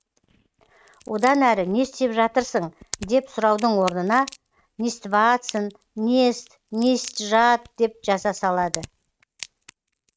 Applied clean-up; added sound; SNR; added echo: neural mask model RNNoise.